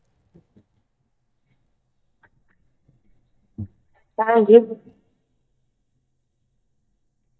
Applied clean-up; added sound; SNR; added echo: neural mask model DeepFilterNet 3.